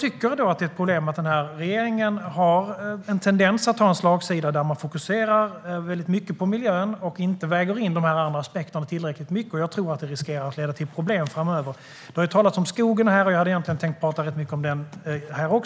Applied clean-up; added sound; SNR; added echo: none; none; none; none.